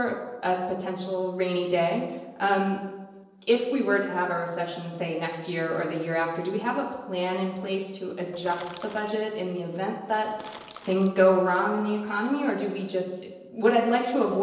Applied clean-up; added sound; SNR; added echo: neural separator model SepFormer DNS4.